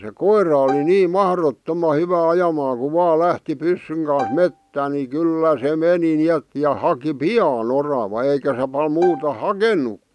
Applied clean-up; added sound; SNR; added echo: none; Bowed string instrument; 13 dB; none.